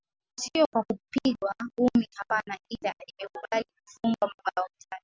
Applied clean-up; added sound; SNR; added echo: none; none; none; none.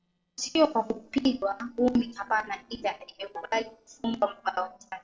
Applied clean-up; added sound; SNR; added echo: neural separator model SepFormer DNS4.